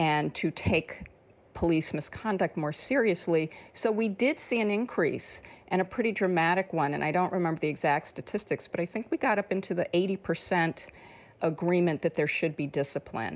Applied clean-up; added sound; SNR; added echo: none; none; none; none.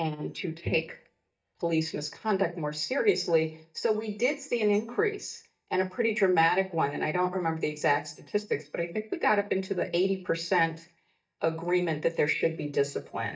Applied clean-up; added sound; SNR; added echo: neural mask model DeepFilterNet 3.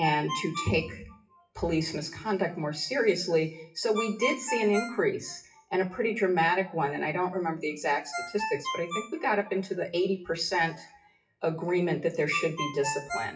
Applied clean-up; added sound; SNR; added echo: classical method WPE with log-MMSE.